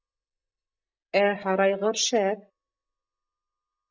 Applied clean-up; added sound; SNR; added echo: neural mask model DeepFilterNet 3.